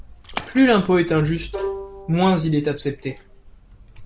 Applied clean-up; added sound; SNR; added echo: none; Bowed string instrument + Splash, splatter; 14 dB; none.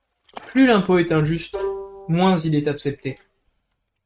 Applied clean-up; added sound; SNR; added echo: neural mask model RNNoise.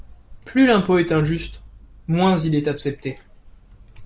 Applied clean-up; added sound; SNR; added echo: none; none; none; none.